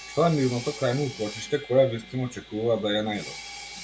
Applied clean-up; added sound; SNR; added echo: none; Sawing; 15 dB; none.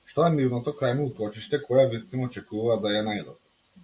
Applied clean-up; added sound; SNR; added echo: none; none; none; none.